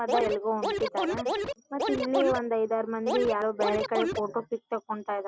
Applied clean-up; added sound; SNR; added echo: none; Scratching (performance technique); 1 dB; none.